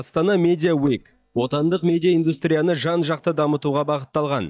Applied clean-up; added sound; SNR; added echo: neural mask model DeepFilterNet 3.